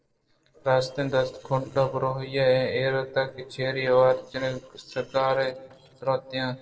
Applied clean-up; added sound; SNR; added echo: neural separator model SepFormer DNS4.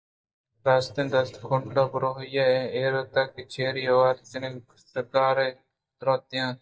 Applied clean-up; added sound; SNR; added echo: neural mask model DeepFilterNet 3.